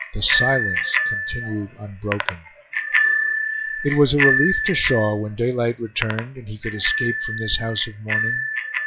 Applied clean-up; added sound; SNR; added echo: classical method log-MMSE.